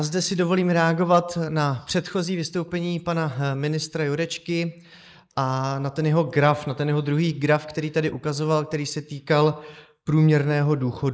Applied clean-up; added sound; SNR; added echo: neural mask model Resemble Enhance denoiser.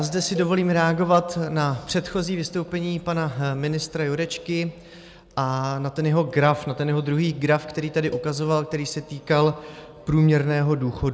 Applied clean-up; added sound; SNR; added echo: none; Cowbell; 17 dB; none.